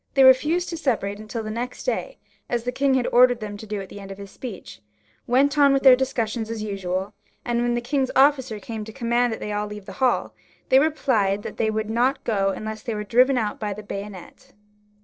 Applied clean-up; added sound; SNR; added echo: neural separator model SepFormer DNS4.